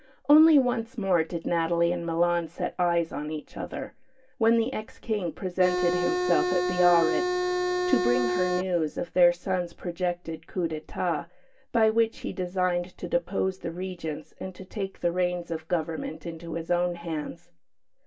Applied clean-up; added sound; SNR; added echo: none; Organ; -1 dB; reverberation time 0.1 s.